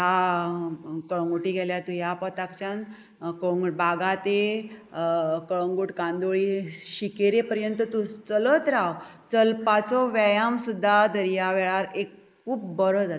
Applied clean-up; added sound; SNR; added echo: neural mask model Resemble Enhance denoiser.